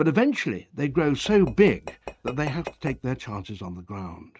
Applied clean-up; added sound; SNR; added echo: neural mask model RNNoise.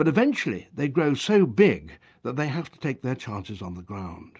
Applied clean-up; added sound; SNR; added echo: none; none; none; none.